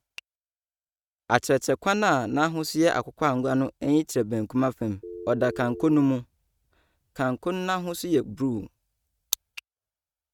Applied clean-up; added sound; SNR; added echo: neural mask model RNNoise.